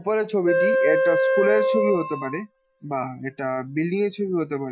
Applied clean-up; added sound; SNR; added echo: classical method Wiener filter.